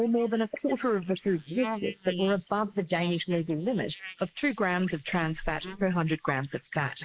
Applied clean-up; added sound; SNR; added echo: neural mask model Resemble Enhance denoiser.